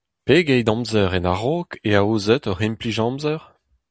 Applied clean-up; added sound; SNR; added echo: none; none; none; none.